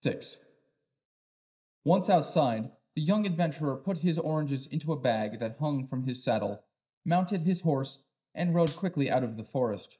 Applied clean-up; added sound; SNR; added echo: neural mask model DeepFilterNet 3.